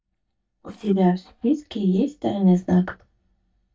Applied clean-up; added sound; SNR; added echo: neural mask model DeepFilterNet 3.